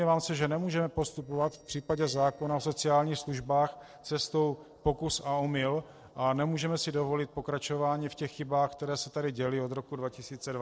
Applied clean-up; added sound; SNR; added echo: neural separator model SepFormer DNS4.